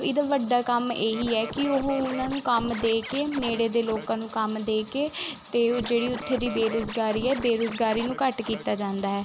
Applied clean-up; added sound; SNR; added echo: none; Scratching (performance technique); 11 dB; none.